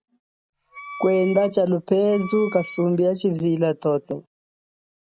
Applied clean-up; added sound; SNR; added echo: none; Wind instrument, woodwind instrument; 17 dB; none.